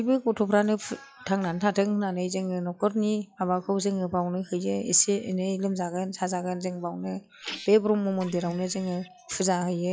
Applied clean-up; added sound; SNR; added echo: classical method log-MMSE.